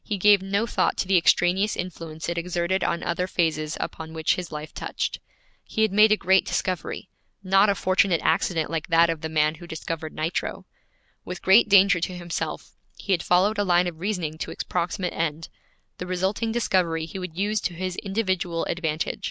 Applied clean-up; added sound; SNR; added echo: none; none; none; none.